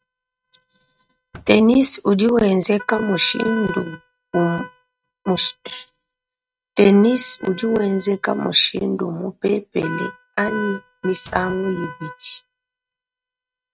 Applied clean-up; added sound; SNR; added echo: neural mask model RNNoise.